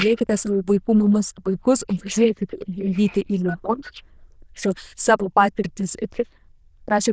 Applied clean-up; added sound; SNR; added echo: neural diffusion model UNIVERSE++.